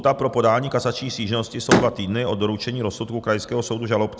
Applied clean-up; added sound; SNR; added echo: none; Slam; 5 dB; none.